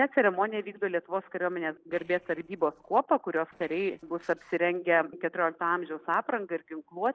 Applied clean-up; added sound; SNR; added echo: neural separator model SepFormer DNS4.